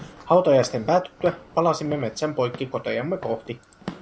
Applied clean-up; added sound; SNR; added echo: none; Walk, footsteps / Siren; 19 dB; none.